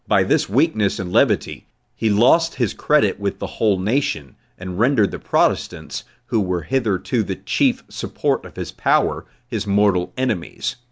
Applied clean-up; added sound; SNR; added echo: none; none; none; none.